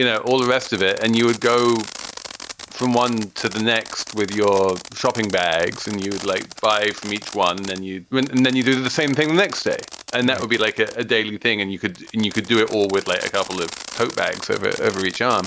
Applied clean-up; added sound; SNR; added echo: none; Fireworks; 15 dB; none.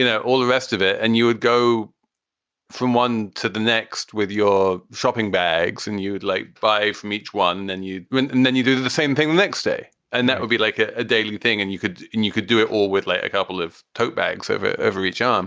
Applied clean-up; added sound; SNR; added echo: none; none; none; none.